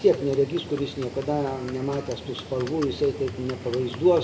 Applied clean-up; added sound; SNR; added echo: none; Livestock, farm animals, working animals; 13 dB; reverberation time 0.6 s.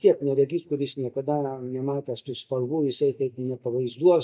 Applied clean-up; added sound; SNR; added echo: neural mask model DeepFilterNet 3.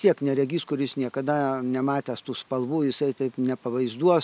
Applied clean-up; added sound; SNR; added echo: none; none; none; none.